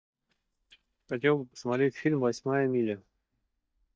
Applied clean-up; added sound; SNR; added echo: neural mask model DeepFilterNet 3.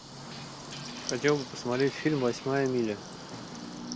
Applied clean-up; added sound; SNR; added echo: none; Glass + Water tap, faucet / Liquid; 14 dB; none.